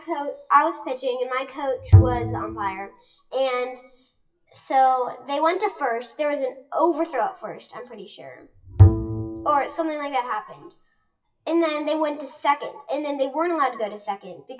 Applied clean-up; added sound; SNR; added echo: classical method WPE with log-MMSE.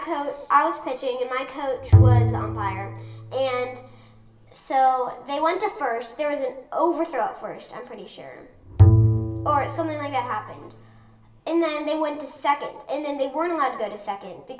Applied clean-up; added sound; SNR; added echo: none; Bowed string instrument; -5 dB; reverberation time 0.7 s.